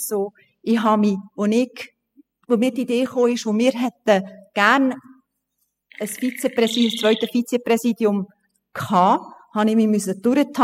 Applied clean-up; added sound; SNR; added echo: classical method spectral subtraction.